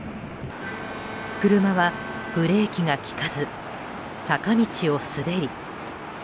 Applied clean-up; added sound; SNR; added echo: none; Bowed string instrument; 14 dB; none.